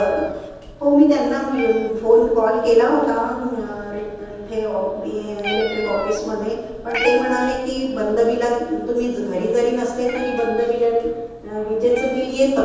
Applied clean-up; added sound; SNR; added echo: none; Meow; 14 dB; reverberation time 1.1 s.